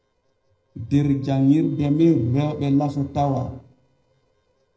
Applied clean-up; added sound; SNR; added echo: neural separator model SepFormer DNS4.